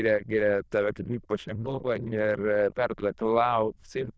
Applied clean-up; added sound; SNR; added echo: neural diffusion model UNIVERSE++.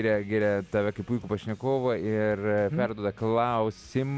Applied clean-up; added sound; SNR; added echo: none; none; none; none.